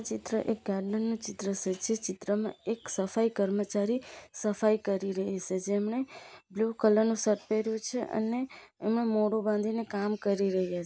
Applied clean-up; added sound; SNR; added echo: none; none; none; none.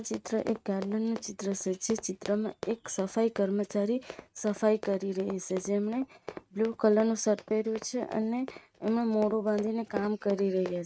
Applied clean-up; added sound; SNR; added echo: neural mask model RNNoise.